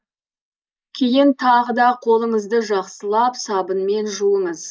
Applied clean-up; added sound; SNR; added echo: neural mask model Resemble Enhance denoiser.